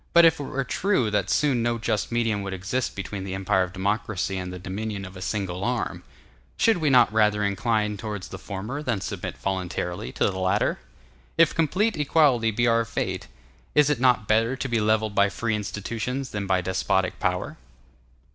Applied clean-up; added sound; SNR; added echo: none; none; none; none.